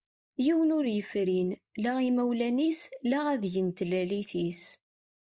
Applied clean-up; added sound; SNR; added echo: neural mask model Resemble Enhance denoiser.